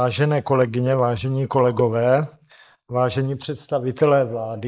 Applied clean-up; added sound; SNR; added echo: neural mask model Resemble Enhance denoiser.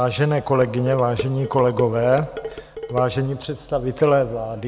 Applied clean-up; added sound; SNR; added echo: none; Dishes, pots, and pans; 12 dB; none.